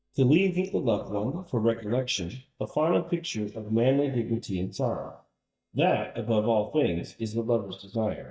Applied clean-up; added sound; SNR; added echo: neural mask model DeepFilterNet 3.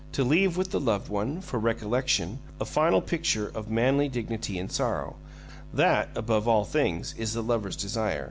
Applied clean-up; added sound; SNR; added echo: none; none; none; none.